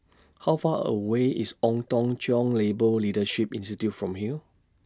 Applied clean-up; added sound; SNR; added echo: none; none; none; none.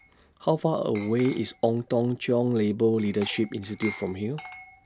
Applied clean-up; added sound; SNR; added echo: none; Glass; 19 dB; none.